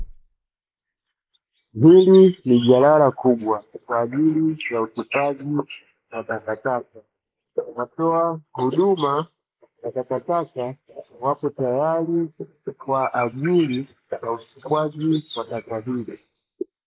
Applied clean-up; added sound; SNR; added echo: neural mask model Resemble Enhance denoiser.